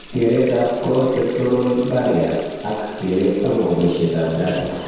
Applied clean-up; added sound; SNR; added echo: none; Water tap, faucet; 17 dB; reverberation time 1.2 s.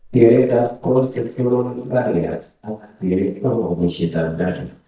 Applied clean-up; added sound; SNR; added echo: neural mask model DeepFilterNet 3.